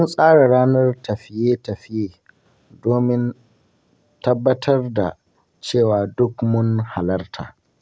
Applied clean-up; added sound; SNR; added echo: none; none; none; none.